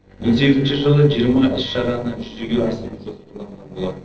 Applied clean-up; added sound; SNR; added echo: neural separator model SepFormer DNS4.